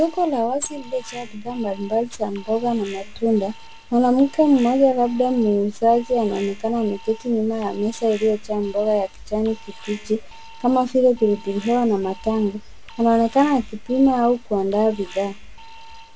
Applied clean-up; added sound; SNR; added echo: none; Alarm; 17 dB; none.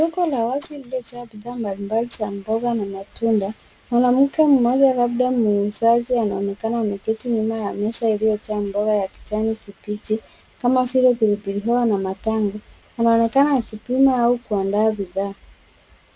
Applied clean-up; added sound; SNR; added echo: none; none; none; none.